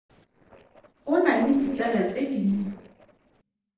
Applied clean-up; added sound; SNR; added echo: neural separator model SepFormer DNS4.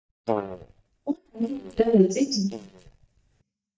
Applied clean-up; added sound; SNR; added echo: neural mask model DeepFilterNet 3.